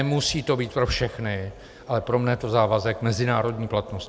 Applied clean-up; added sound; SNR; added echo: none; none; none; none.